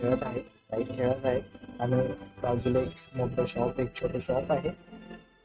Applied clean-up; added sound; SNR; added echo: neural mask model RNNoise.